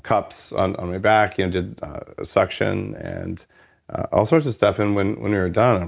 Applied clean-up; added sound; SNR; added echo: none; none; none; none.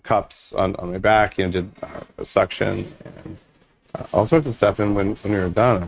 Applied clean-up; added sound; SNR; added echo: neural mask model RNNoise.